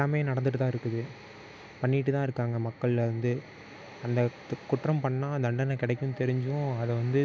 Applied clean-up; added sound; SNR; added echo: none; none; none; none.